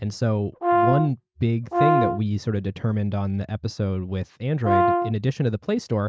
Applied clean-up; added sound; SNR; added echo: neural mask model RNNoise.